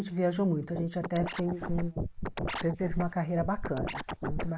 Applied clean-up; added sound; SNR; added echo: neural mask model Resemble Enhance denoiser.